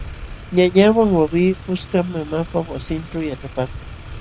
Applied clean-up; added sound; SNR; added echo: none; Motor vehicle (road); 14 dB; none.